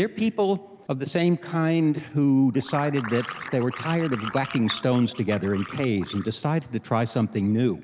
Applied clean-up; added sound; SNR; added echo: none; Liquid; 13 dB; none.